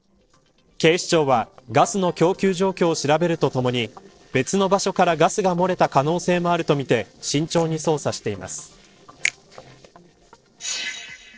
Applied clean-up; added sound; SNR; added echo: neural separator model SepFormer DNS4.